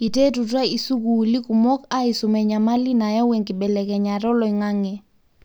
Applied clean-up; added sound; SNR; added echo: none; none; none; none.